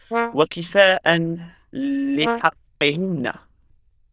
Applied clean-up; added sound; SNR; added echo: neural diffusion model UNIVERSE++.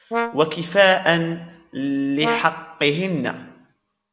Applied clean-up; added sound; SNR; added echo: none; Brass instrument; 9 dB; none.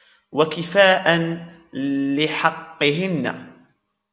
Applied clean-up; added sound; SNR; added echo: none; none; none; none.